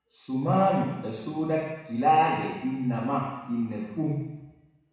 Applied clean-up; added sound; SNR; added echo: none; none; none; reverberation time 1.1 s.